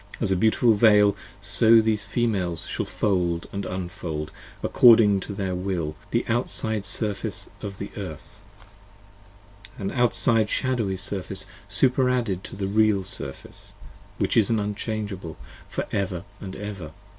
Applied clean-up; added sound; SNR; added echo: none; none; none; none.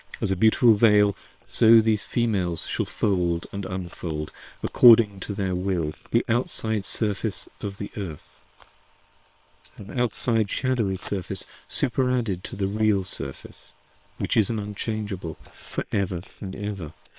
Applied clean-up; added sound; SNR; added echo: neural separator model SepFormer WHAM!.